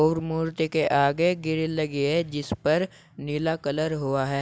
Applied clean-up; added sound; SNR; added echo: none; none; none; none.